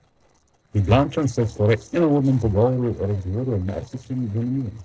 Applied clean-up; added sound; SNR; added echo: neural separator model SepFormer DNS4.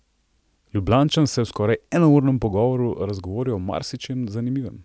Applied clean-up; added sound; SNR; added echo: none; none; none; none.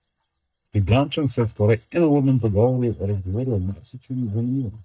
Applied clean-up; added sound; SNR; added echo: neural mask model DeepFilterNet 3.